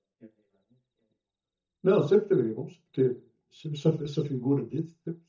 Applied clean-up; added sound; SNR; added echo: neural mask model DeepFilterNet 3.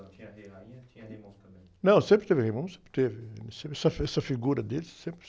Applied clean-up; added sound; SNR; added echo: none; none; none; none.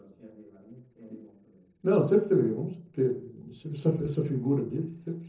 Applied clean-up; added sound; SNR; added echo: neural separator model SepFormer DNS4.